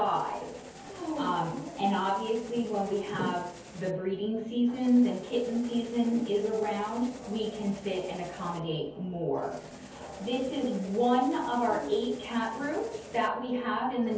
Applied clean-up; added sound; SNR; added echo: none; Engine starting; 19 dB; reverberation time 0.8 s.